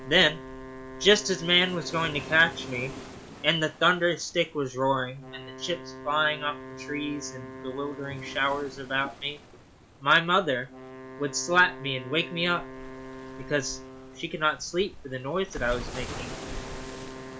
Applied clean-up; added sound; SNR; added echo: none; Wind instrument, woodwind instrument + Waves, surf; 13 dB; none.